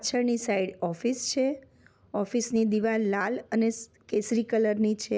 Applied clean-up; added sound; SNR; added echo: none; none; none; none.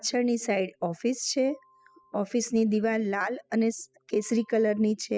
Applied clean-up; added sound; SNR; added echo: classical method spectral subtraction.